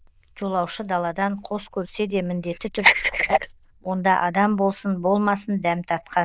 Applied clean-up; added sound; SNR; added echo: neural diffusion model UNIVERSE++.